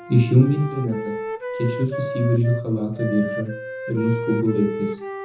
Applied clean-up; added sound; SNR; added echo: none; Wind instrument, woodwind instrument; 8 dB; reverberation time 0.5 s.